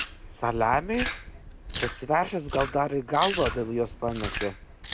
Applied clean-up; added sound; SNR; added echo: none; Chewing, mastication; 6 dB; none.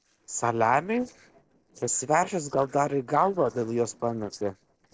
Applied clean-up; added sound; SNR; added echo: neural separator model SepFormer DNS4.